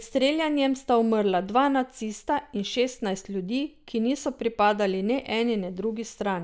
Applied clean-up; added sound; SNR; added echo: none; none; none; none.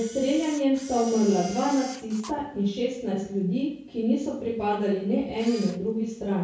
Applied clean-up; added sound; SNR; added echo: none; Camera; 20 dB; reverberation time 0.5 s.